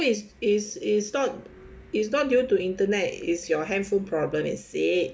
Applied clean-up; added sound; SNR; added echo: none; none; none; none.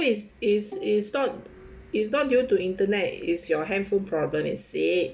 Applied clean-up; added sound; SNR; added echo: none; Bowed string instrument; 19 dB; none.